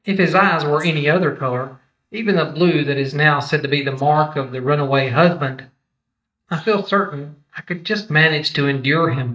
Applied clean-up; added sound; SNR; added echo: neural mask model DeepFilterNet 3.